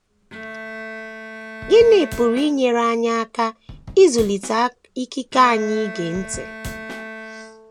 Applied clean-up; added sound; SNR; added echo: none; Bowed string instrument + Drum / Drum kit; 15 dB; none.